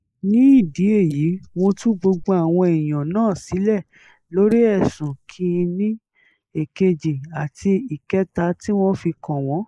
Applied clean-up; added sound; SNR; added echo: neural mask model Resemble Enhance denoiser.